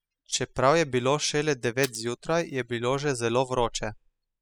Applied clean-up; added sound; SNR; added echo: classical method spectral subtraction.